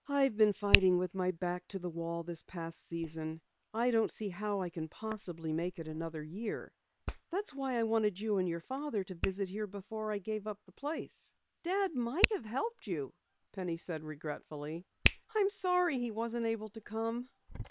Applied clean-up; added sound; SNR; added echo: neural separator model SepFormer WHAM!.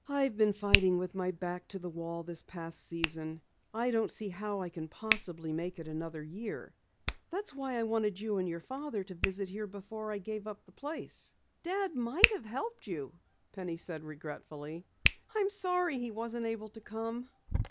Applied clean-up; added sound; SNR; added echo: none; Hands; 4 dB; none.